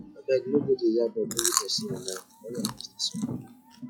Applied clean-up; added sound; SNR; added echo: classical method log-MMSE.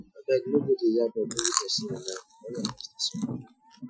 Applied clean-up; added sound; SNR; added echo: classical method Wiener filter.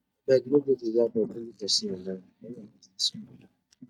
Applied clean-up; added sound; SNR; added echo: neural mask model DeepFilterNet 3.